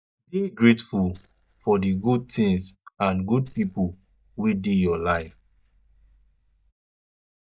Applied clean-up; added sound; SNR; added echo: neural mask model DeepFilterNet 3.